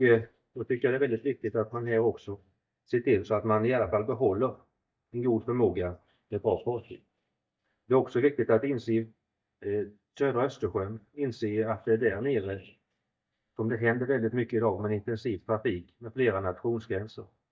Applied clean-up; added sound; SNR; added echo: neural mask model DeepFilterNet 3.